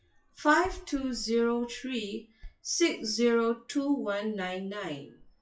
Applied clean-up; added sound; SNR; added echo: classical method WPE with log-MMSE.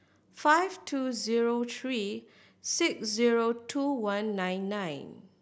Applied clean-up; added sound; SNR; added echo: none; none; none; none.